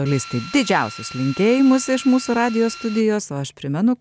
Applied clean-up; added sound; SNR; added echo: none; Drill; 17 dB; none.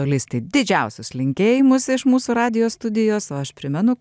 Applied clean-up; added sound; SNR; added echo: none; none; none; none.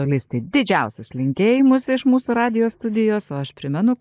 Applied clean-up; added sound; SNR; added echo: neural mask model Resemble Enhance denoiser.